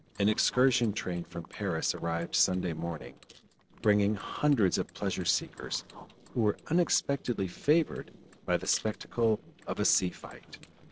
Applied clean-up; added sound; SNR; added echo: neural separator model SepFormer DNS4.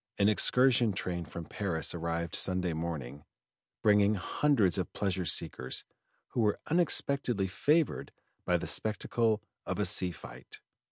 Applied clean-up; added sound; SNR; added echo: none; none; none; none.